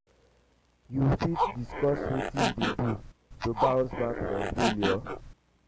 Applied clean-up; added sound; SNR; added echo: none; Zipper (clothing); 1 dB; none.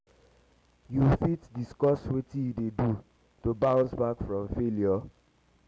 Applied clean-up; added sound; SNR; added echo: none; none; none; none.